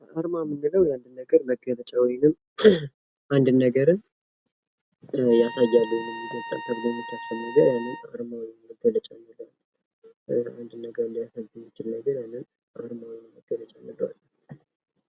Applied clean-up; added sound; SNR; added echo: none; Trumpet; 12 dB; none.